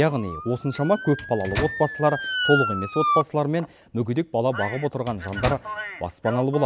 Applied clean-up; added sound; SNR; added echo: none; Microwave oven + Motor vehicle (road) / Siren; 6 dB; none.